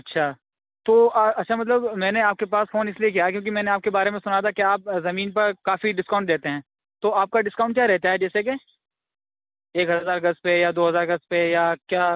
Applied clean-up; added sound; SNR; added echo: none; none; none; none.